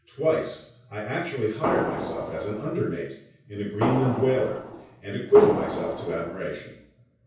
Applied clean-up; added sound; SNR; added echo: none; Fireworks; 4 dB; reverberation time 0.6 s.